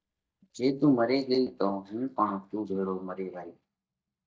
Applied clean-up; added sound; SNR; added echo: neural mask model DeepFilterNet 3.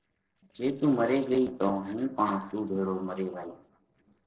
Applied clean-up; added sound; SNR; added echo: neural separator model SepFormer DNS4.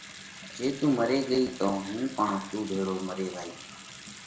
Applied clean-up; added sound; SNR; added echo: none; Bathtub (filling or washing) / Sink (filling or washing) / Water tap, faucet; 14 dB; reverberation time 0.7 s.